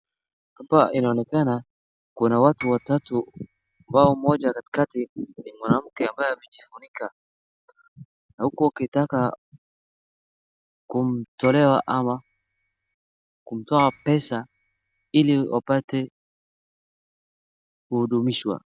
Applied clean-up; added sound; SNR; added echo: none; Piano; 18 dB; none.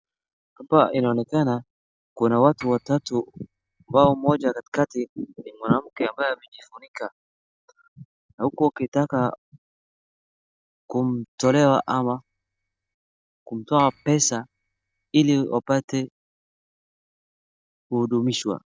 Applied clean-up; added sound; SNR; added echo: neural separator model SepFormer DNS4.